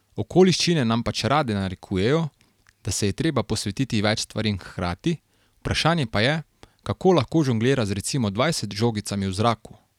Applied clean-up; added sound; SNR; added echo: none; none; none; none.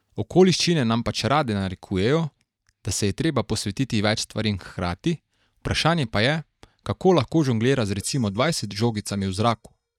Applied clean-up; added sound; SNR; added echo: neural mask model DeepFilterNet 3.